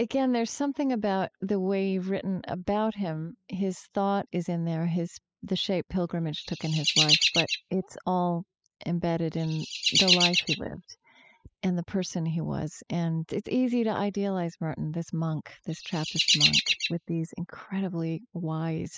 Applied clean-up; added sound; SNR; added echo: classical method spectral subtraction.